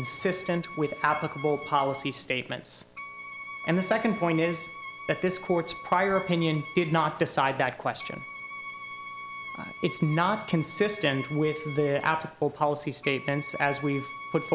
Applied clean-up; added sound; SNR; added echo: none; Wind instrument, woodwind instrument; 13 dB; none.